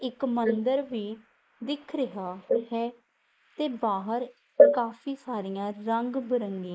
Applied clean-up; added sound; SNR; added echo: neural mask model Resemble Enhance denoiser.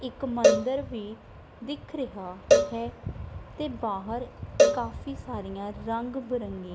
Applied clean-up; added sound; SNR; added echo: none; Cowbell; -5 dB; none.